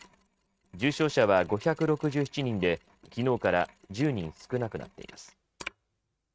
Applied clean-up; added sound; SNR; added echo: neural mask model RNNoise.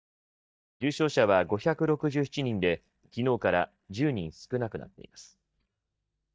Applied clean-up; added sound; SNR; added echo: neural mask model DeepFilterNet 3.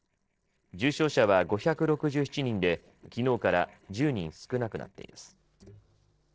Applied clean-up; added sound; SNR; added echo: neural separator model SepFormer DNS4.